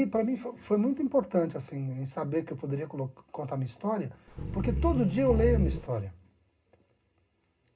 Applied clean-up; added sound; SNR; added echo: none; Growling; -1 dB; reverberation time 0.2 s.